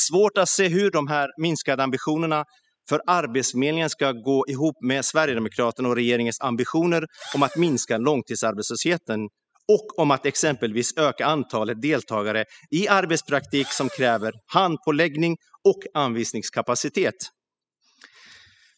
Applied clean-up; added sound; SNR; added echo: classical method spectral subtraction.